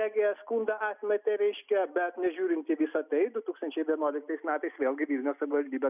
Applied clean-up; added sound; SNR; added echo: none; none; none; none.